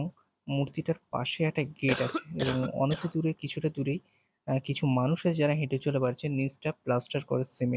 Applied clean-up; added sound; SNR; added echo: none; Cough; 7 dB; none.